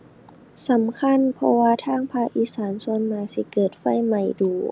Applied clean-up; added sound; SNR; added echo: none; none; none; none.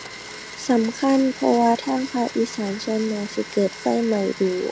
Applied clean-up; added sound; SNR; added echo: none; Domestic sounds, home sounds; 15 dB; none.